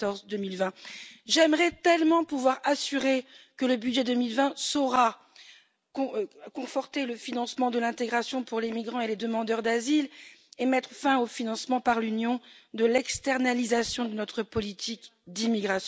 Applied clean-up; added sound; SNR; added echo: none; none; none; none.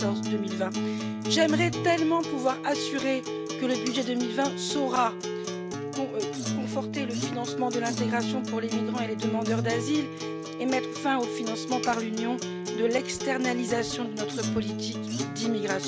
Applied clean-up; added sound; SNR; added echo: none; Acoustic guitar; 2 dB; none.